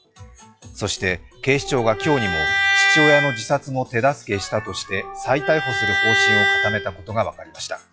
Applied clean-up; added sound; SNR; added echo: classical method log-MMSE.